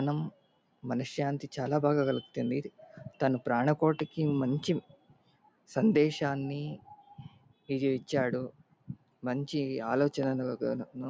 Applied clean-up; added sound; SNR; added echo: none; none; none; none.